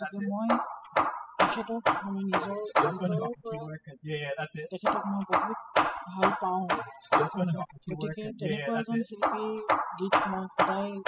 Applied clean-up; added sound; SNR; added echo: classical method spectral subtraction.